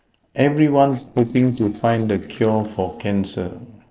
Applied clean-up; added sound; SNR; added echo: neural separator model SepFormer DNS4.